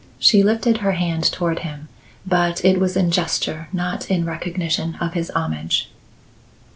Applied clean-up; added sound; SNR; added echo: none; none; none; none.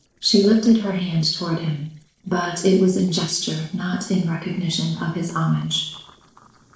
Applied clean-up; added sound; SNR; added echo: neural separator model SepFormer DNS4.